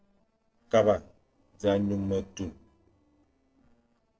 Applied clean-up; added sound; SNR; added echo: neural separator model SepFormer DNS4.